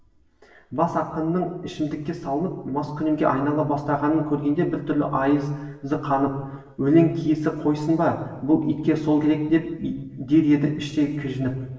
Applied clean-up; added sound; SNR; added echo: none; none; none; reverberation time 1.1 s.